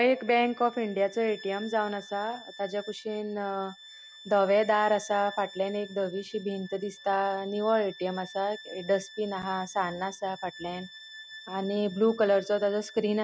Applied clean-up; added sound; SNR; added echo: none; Bowed string instrument; 19 dB; none.